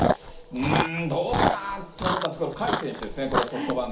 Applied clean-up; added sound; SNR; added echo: none; Chewing, mastication; -1 dB; reverberation time 0.4 s.